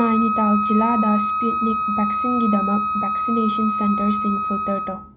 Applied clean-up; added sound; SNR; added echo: none; Wind instrument, woodwind instrument; 0 dB; none.